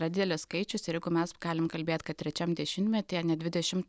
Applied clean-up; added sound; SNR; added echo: none; none; none; none.